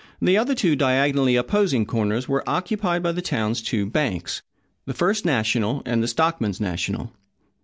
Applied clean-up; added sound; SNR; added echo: none; none; none; none.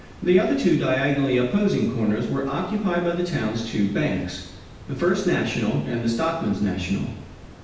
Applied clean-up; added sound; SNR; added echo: none; Water; 19 dB; reverberation time 0.9 s.